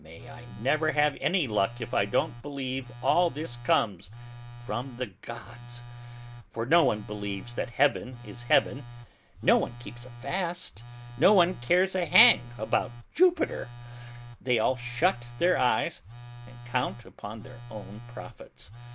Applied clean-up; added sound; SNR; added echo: none; Telephone; 14 dB; none.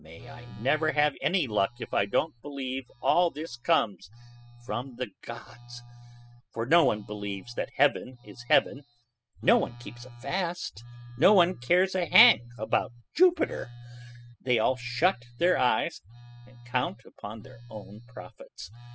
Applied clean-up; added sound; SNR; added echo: classical method spectral subtraction.